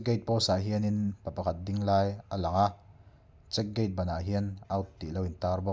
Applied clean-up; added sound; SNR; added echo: none; none; none; none.